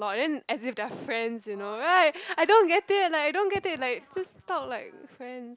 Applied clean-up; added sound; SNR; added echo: none; none; none; none.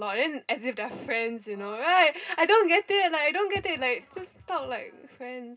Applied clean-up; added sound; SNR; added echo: none; none; none; reverberation time 0.2 s.